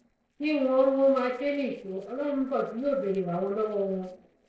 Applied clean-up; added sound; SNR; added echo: neural separator model SepFormer DNS4.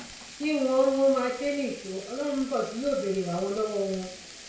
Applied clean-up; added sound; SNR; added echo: none; Frying (food); 17 dB; reverberation time 0.5 s.